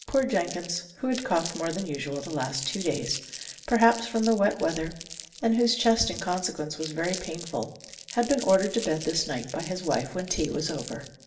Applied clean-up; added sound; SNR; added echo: none; Crumpling, crinkling; 14 dB; reverberation time 0.6 s.